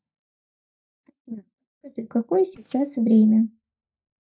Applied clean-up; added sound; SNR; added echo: neural mask model DeepFilterNet 3.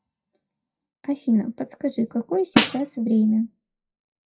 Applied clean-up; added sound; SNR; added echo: classical method WPE with log-MMSE.